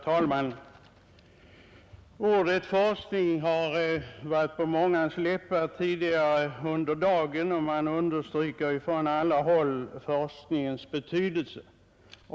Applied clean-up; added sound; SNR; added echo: none; none; none; none.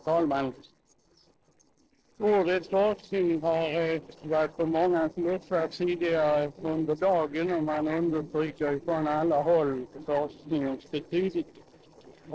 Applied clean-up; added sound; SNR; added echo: neural separator model SepFormer DNS4.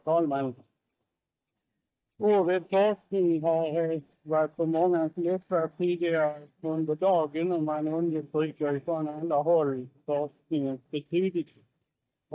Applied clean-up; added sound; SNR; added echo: neural mask model DeepFilterNet 3.